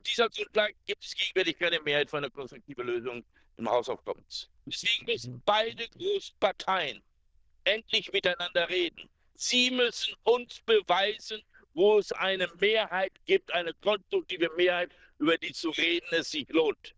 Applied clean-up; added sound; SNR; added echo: neural diffusion model UNIVERSE++.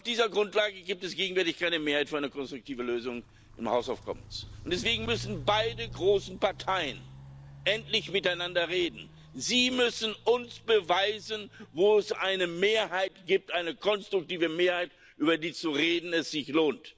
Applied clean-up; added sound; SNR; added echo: none; Walk, footsteps; 20 dB; none.